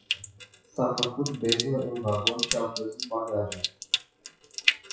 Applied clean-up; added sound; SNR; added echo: classical method WPE with log-MMSE.